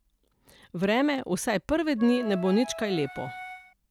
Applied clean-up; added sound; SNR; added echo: none; Wind instrument, woodwind instrument; 12 dB; none.